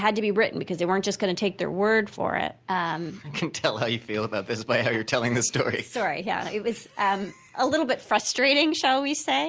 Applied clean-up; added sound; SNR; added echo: none; none; none; none.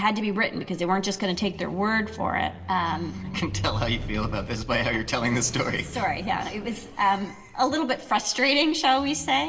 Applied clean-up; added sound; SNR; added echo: none; Squeak; 12 dB; reverberation time 1.3 s.